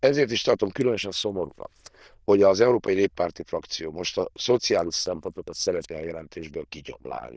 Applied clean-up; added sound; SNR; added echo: neural diffusion model UNIVERSE++.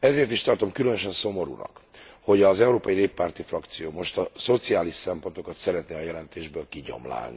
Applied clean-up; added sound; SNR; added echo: none; none; none; none.